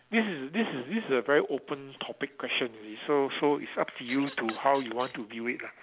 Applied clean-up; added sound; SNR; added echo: none; Bird vocalization, bird call, bird song / Fowl; 16 dB; none.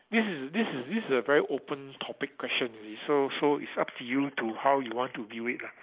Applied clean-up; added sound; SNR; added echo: neural mask model Resemble Enhance denoiser.